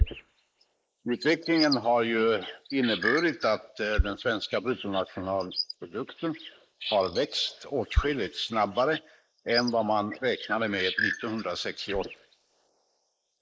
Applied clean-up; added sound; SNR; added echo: neural mask model Resemble Enhance denoiser.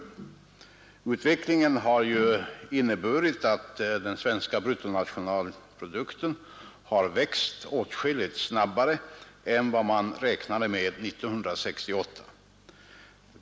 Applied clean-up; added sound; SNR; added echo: none; none; none; none.